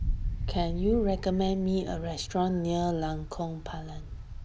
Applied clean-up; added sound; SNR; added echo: none; Wind; 4 dB; none.